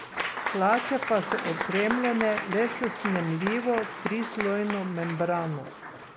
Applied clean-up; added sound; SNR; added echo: none; Applause / Crowd; 6 dB; none.